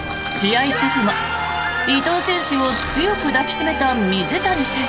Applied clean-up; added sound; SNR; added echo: none; Tools; 12 dB; none.